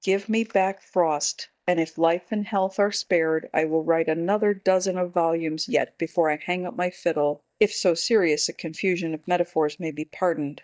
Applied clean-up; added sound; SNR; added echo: neural mask model DeepFilterNet 3.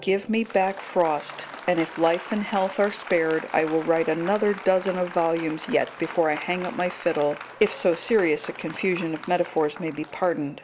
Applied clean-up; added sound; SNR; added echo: none; Applause; 15 dB; none.